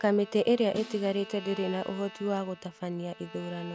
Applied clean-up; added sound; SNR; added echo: none; Snare drum + Bowed string instrument; 16 dB; none.